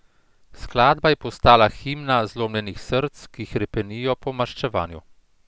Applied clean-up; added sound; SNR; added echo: none; none; none; none.